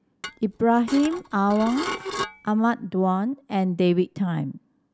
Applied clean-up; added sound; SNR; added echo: none; Dishes, pots, and pans / Glass; 10 dB; none.